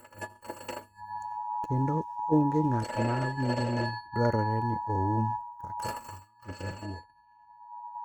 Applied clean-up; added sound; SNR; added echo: neural mask model RNNoise.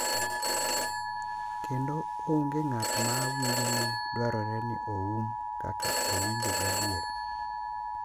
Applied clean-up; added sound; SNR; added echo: none; Telephone + Alarm; -3 dB; none.